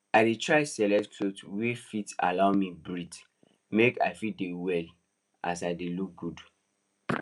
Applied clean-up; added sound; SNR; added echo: none; none; none; none.